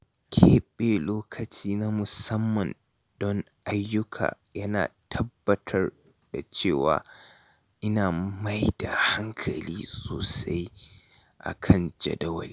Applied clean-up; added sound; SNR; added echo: none; none; none; none.